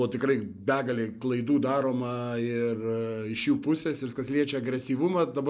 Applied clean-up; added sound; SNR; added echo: neural mask model Resemble Enhance denoiser.